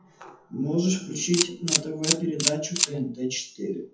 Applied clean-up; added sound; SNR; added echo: classical method WPE with log-MMSE.